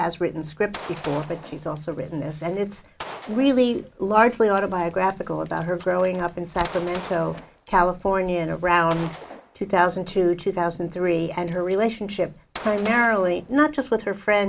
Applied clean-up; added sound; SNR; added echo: none; Gunshot, gunfire; 19 dB; none.